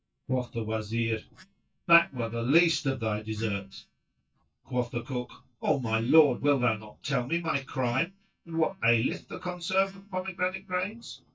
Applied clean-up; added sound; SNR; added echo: neural mask model DeepFilterNet 3.